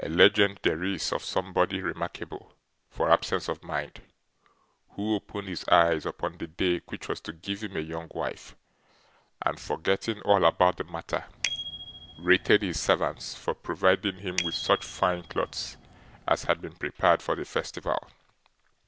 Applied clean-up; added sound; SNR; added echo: none; Bicycle bell; 11 dB; none.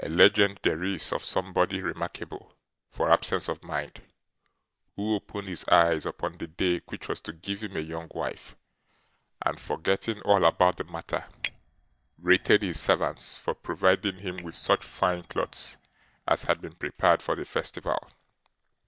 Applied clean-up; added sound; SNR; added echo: neural mask model DeepFilterNet 3.